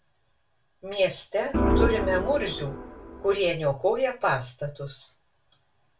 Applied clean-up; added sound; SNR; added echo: none; Organ; -2 dB; reverberation time 0.2 s.